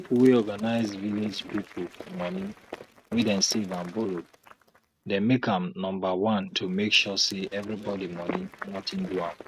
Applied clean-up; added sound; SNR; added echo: neural mask model RNNoise.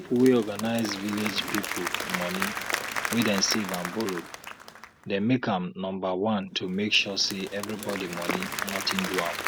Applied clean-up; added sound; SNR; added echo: none; Applause / Crowd; 6 dB; none.